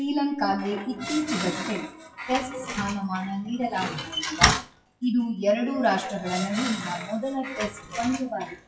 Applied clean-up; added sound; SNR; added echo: classical method WPE with log-MMSE.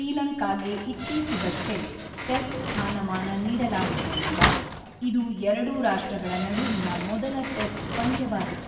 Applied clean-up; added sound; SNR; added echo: none; Slam; 3 dB; reverberation time 1.1 s.